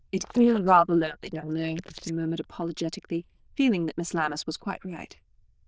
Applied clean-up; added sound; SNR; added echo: neural diffusion model UNIVERSE++.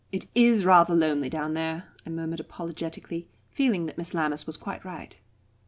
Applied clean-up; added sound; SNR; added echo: none; none; none; none.